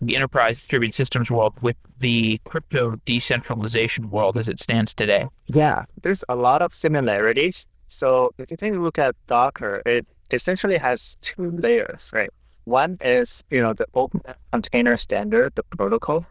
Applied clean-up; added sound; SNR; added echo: neural diffusion model UNIVERSE++.